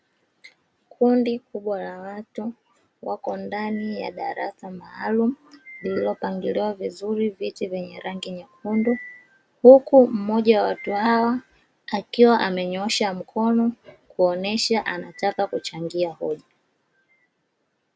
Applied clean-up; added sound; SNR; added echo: none; none; none; none.